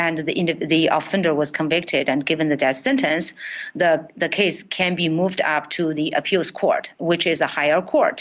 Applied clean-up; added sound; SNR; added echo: none; none; none; none.